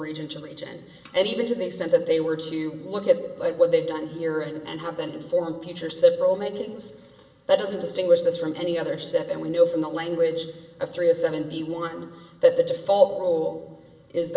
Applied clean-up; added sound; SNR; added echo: none; none; none; reverberation time 1.1 s.